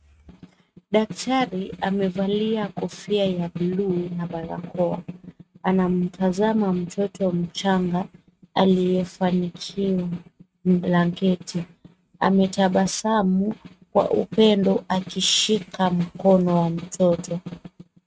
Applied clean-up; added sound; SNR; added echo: neural mask model RNNoise.